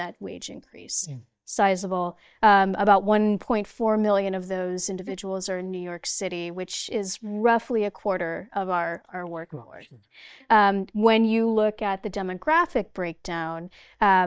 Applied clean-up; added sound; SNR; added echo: neural mask model DeepFilterNet 3.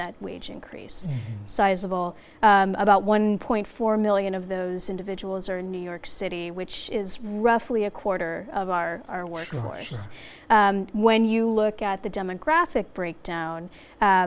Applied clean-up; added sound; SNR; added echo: none; none; none; none.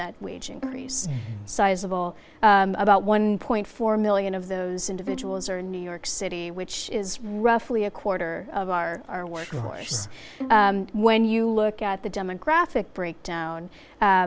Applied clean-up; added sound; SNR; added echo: none; Bowed string instrument; 15 dB; none.